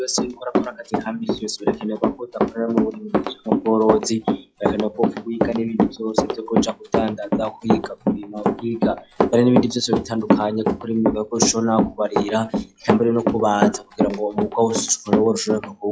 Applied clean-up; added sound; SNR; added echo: classical method log-MMSE.